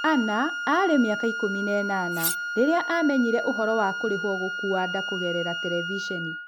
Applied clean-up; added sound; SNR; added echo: none; Wind instrument, woodwind instrument + Cutlery, silverware; 5 dB; none.